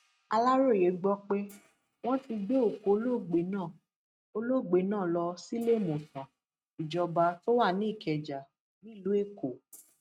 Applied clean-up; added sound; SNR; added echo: neural mask model RNNoise.